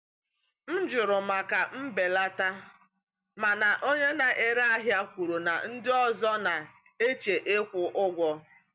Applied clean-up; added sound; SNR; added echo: none; none; none; none.